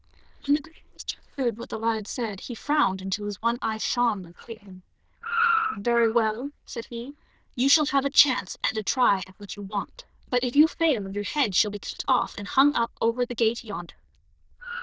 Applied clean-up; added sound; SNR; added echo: neural diffusion model UNIVERSE++.